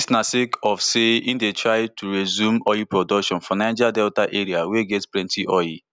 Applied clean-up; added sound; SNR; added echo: none; none; none; none.